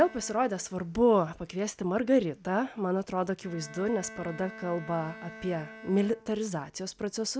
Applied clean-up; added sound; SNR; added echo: none; Bowed string instrument; 20 dB; none.